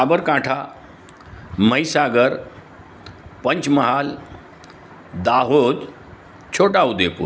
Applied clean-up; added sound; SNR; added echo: none; none; none; none.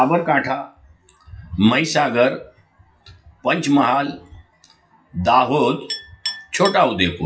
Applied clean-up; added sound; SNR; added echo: classical method WPE with log-MMSE.